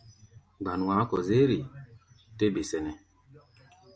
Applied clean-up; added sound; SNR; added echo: none; none; none; none.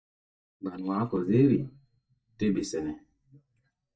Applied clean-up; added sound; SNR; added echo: neural mask model DeepFilterNet 3.